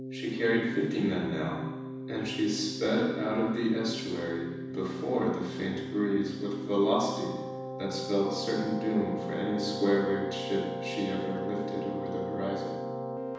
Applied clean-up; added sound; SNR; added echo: none; Keyboard (musical); 6 dB; reverberation time 1.1 s.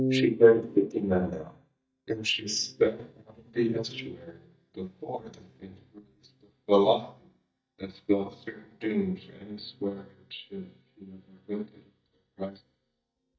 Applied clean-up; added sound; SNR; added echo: neural mask model DeepFilterNet 3.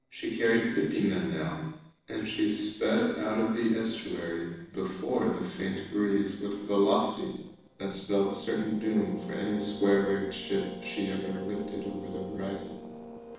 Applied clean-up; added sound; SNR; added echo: neural separator model SepFormer DNS4.